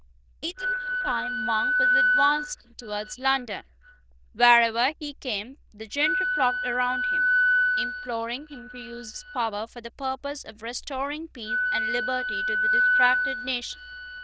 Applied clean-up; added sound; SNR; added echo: neural diffusion model UNIVERSE++.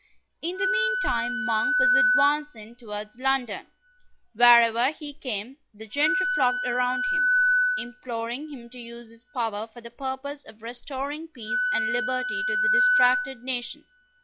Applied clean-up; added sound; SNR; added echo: classical method log-MMSE.